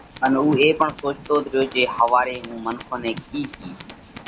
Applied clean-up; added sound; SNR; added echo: none; Tools; 16 dB; none.